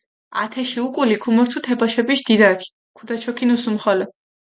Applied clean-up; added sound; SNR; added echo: none; none; none; none.